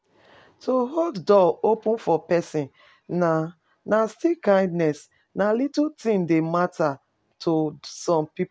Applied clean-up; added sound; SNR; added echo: none; none; none; none.